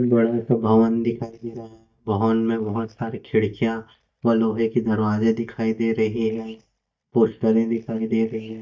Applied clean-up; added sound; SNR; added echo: neural mask model DeepFilterNet 3.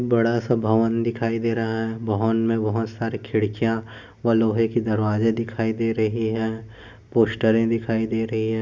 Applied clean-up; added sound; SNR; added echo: none; none; none; none.